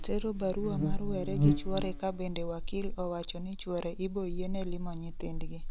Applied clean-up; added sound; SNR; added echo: none; Buzz; -2 dB; none.